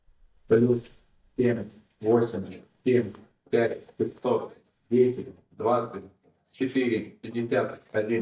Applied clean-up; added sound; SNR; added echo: neural mask model DeepFilterNet 3.